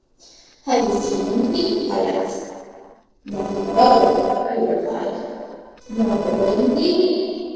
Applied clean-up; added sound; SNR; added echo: neural separator model SepFormer DNS4.